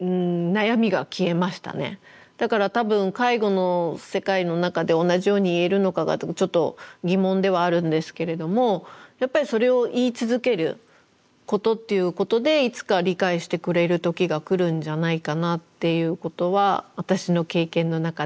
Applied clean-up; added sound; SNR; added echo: none; none; none; none.